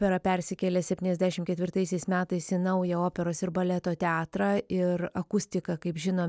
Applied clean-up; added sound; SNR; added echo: none; none; none; none.